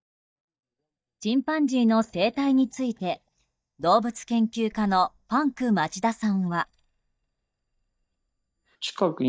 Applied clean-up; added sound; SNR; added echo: neural mask model DeepFilterNet 3.